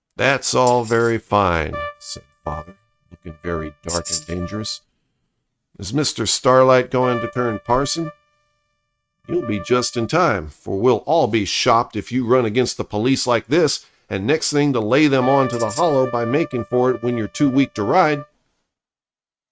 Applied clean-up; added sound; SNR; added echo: neural mask model RNNoise.